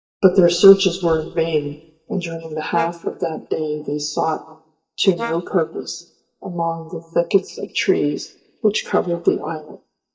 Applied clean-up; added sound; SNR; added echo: neural mask model DeepFilterNet 3.